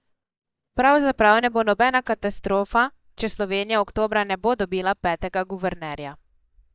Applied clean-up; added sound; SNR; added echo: neural mask model DeepFilterNet 3.